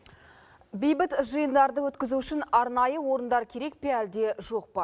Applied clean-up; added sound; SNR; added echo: none; none; none; none.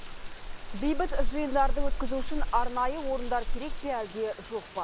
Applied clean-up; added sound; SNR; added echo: none; Rain; -3 dB; none.